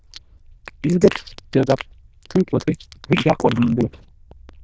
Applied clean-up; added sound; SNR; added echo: neural diffusion model UNIVERSE++.